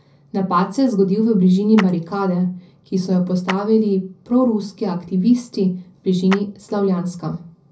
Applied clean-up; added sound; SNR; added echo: none; Clapping; 17 dB; reverberation time 0.4 s.